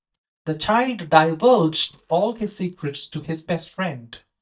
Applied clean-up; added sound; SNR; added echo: neural mask model DeepFilterNet 3.